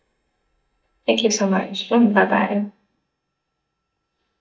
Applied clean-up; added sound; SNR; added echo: neural mask model DeepFilterNet 3.